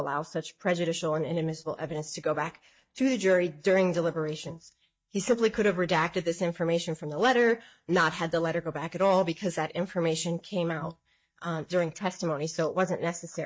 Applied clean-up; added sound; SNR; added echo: neural mask model DeepFilterNet 3.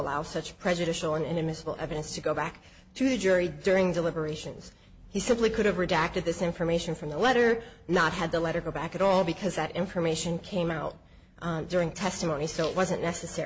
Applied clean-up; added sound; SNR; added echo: none; none; none; none.